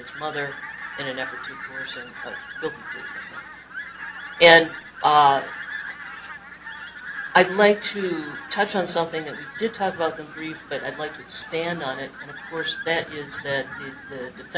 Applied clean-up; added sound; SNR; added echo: none; Fowl; 12 dB; none.